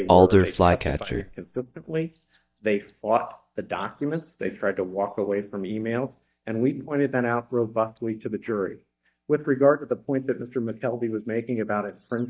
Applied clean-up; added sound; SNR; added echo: neural mask model DeepFilterNet 3.